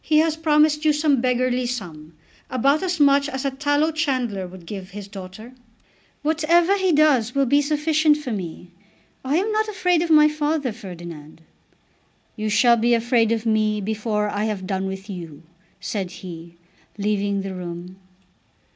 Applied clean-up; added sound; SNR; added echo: none; none; none; none.